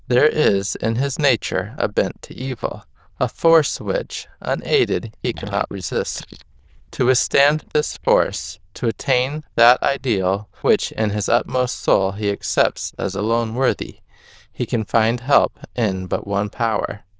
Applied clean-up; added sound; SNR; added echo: neural diffusion model UNIVERSE++.